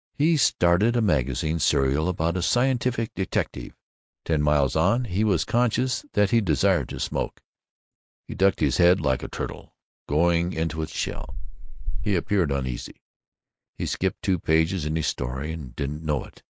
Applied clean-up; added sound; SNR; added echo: neural mask model Resemble Enhance denoiser.